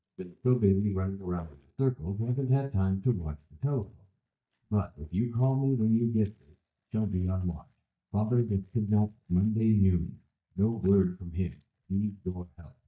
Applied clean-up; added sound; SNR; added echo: neural mask model DeepFilterNet 3.